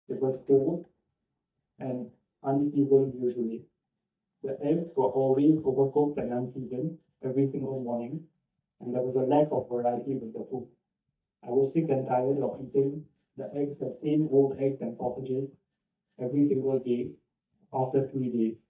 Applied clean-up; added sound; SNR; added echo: neural mask model DeepFilterNet 3.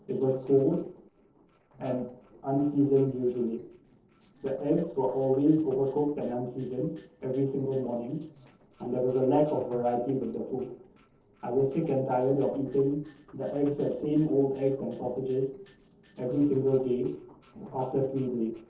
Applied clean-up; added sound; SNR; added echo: neural separator model SepFormer DNS4.